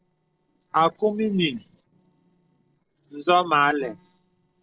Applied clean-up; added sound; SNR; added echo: neural separator model SepFormer DNS4.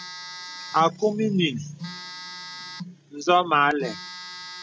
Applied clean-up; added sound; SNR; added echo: none; Telephone; 13 dB; none.